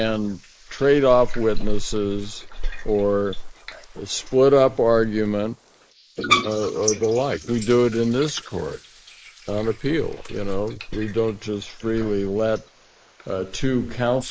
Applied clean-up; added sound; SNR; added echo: neural mask model Resemble Enhance denoiser.